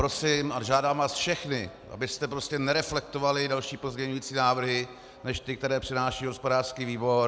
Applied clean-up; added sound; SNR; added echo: none; none; none; none.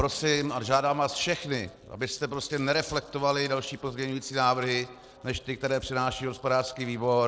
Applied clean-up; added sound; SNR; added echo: neural separator model SepFormer DNS4.